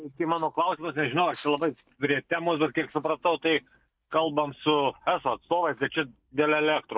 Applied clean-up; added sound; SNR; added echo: neural mask model DeepFilterNet 3.